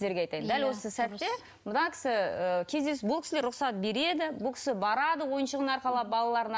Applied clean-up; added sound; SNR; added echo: none; none; none; none.